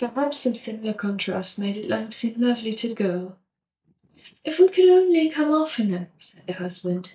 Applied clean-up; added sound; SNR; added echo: neural mask model DeepFilterNet 3.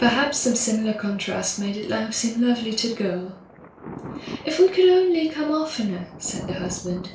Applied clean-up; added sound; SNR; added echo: none; Thunder; 16 dB; reverberation time 0.3 s.